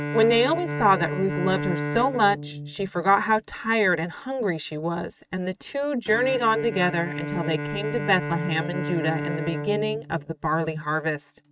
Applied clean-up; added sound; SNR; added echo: neural mask model RNNoise.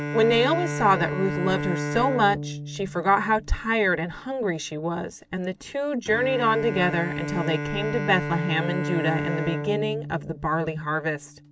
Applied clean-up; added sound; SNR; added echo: none; Bowed string instrument; 6 dB; none.